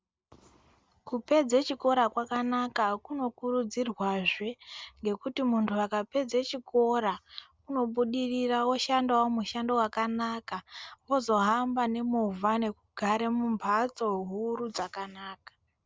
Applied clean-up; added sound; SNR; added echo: none; none; none; none.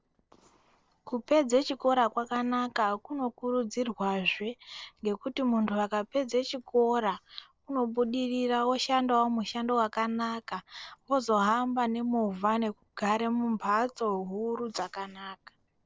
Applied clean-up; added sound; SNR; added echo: neural separator model SepFormer DNS4.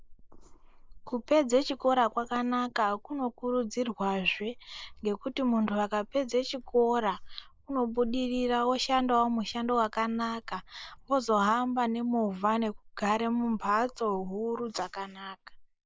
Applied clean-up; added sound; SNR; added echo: neural mask model Resemble Enhance denoiser.